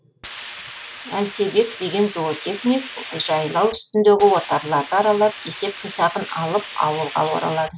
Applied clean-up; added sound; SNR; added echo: none; Hiss; 14 dB; none.